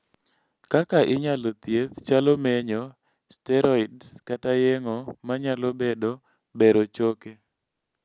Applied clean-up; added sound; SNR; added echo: none; none; none; none.